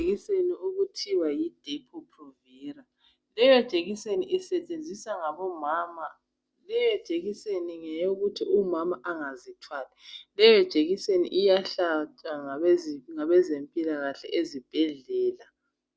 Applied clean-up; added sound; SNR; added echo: none; none; none; none.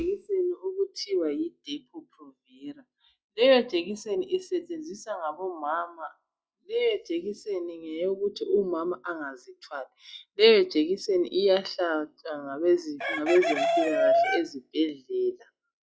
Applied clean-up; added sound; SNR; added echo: classical method log-MMSE.